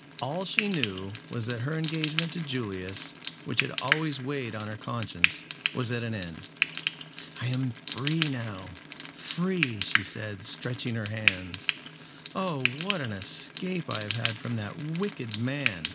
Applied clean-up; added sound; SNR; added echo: none; Frying (food); 2 dB; none.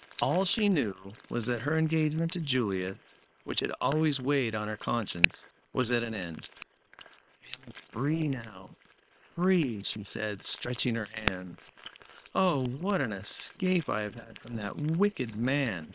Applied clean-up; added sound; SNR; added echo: neural separator model SepFormer WHAM!.